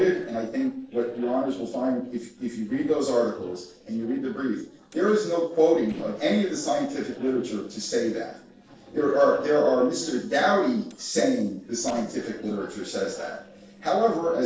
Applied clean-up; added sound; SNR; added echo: neural separator model SepFormer DNS4.